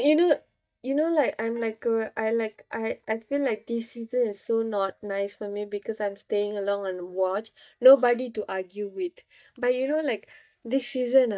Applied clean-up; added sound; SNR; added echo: neural mask model DeepFilterNet 3.